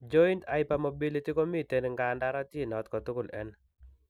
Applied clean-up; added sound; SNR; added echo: none; none; none; none.